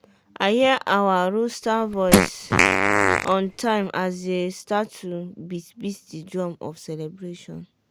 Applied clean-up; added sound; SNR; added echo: none; Fart; -4 dB; none.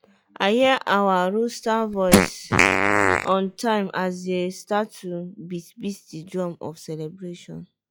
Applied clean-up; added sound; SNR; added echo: classical method log-MMSE.